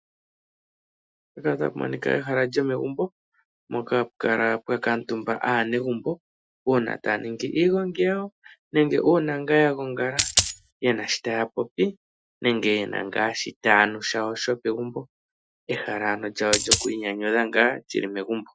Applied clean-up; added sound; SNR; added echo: classical method Wiener filter.